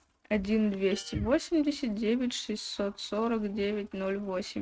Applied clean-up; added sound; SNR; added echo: neural mask model RNNoise.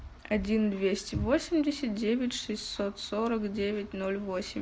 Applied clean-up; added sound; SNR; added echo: none; none; none; none.